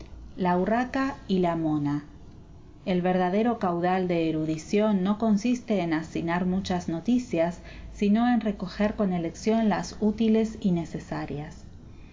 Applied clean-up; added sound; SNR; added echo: none; none; none; reverberation time 2.1 s.